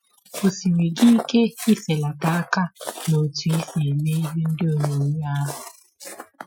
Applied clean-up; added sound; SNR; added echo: classical method Wiener filter.